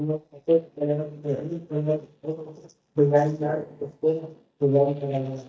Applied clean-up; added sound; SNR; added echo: neural mask model DeepFilterNet 3.